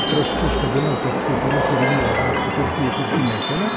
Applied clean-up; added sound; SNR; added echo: none; Wind / Rain + Chime; -4 dB; none.